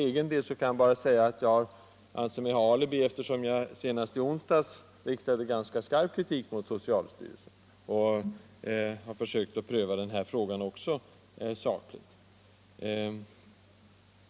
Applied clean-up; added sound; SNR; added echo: none; none; none; none.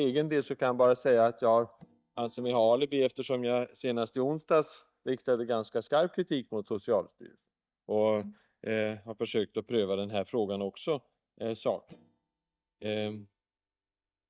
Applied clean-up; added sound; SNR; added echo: neural mask model DeepFilterNet 3.